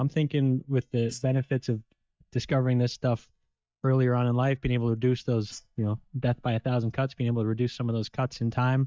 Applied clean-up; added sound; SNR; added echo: neural mask model DeepFilterNet 3.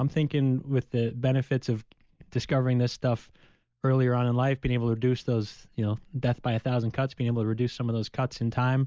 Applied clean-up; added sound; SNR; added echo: none; none; none; none.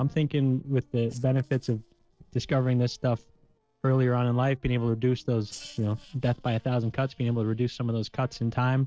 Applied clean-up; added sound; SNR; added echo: neural separator model SepFormer DNS4.